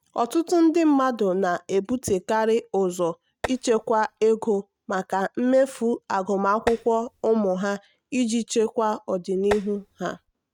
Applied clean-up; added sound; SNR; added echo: neural mask model RNNoise.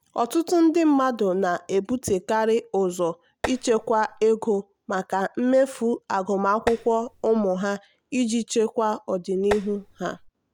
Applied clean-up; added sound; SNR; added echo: none; Tap; 11 dB; none.